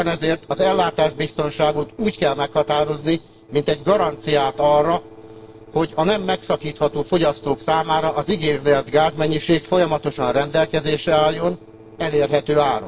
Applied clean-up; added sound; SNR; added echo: neural separator model SepFormer DNS4.